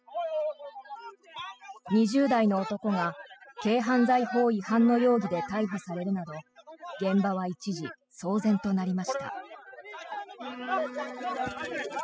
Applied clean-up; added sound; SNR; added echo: classical method spectral subtraction.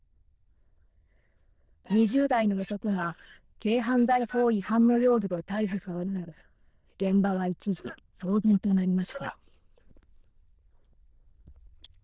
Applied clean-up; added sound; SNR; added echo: neural diffusion model UNIVERSE++.